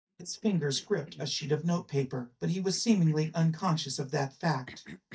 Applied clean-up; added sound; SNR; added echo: neural mask model DeepFilterNet 3.